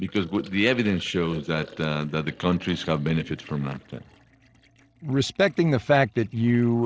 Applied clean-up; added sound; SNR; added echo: neural separator model SepFormer DNS4.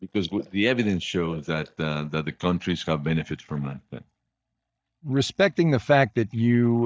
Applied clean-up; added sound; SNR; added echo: neural mask model DeepFilterNet 3.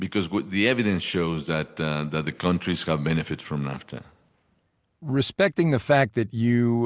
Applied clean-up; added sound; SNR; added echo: none; none; none; none.